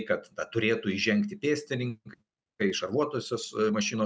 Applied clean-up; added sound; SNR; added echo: none; none; none; none.